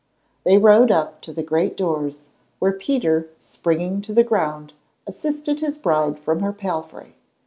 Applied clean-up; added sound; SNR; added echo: none; none; none; none.